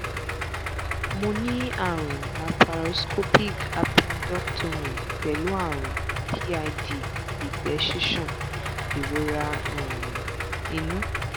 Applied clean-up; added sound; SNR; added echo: none; Idling; 1 dB; none.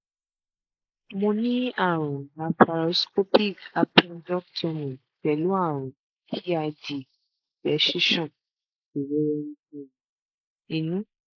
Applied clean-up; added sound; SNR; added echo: neural mask model Resemble Enhance denoiser.